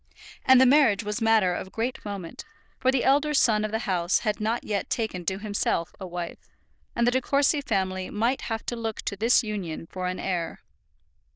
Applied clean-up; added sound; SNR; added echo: neural diffusion model UNIVERSE++.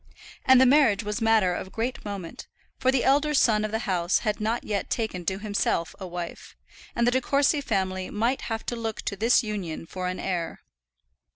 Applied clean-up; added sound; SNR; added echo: none; none; none; none.